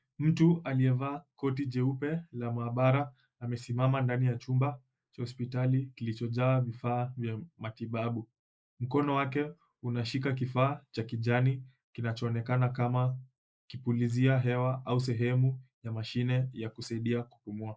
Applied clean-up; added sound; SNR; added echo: neural mask model Resemble Enhance denoiser.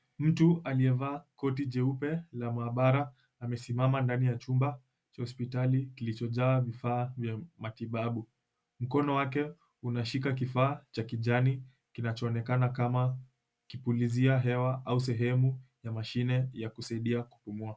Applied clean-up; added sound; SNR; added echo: none; none; none; none.